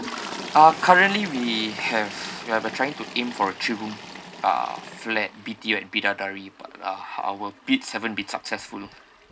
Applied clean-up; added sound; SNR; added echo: none; Toilet flush; 14 dB; none.